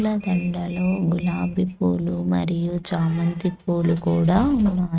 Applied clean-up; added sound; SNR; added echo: neural mask model RNNoise.